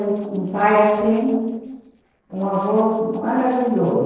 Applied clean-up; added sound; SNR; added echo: neural separator model SepFormer DNS4.